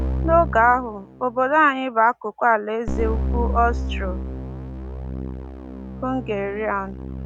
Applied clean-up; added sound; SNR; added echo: none; Keyboard (musical); 5 dB; none.